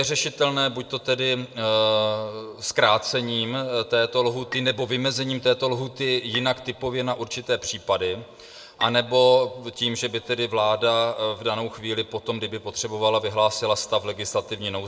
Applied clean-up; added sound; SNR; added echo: none; Bowed string instrument; 19 dB; reverberation time 1.0 s.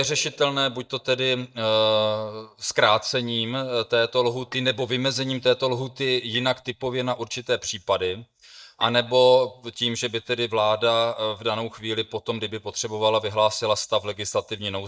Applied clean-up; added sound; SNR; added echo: neural mask model DeepFilterNet 3.